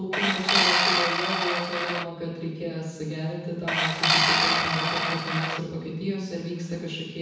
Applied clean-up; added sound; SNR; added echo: none; Tools; -5 dB; reverberation time 1.1 s.